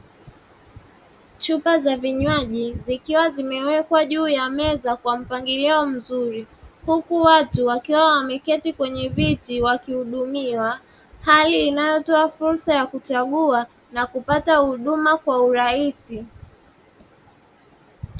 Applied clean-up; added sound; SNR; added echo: none; none; none; none.